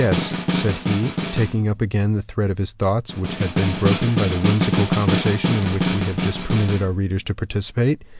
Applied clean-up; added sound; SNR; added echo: none; Snare drum; 3 dB; none.